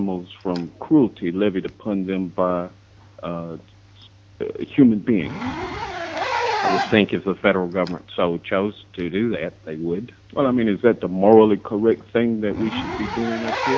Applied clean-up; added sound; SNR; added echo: none; Zipper (clothing); 10 dB; none.